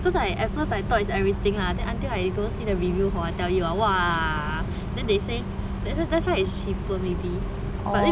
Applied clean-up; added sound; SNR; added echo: none; Engine; 11 dB; none.